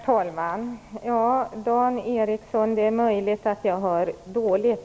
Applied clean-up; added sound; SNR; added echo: none; none; none; none.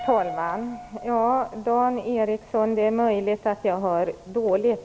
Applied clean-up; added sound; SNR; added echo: none; Piano; 18 dB; none.